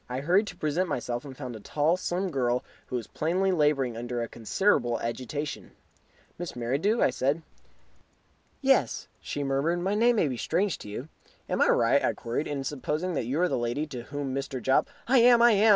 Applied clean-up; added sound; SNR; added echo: none; none; none; none.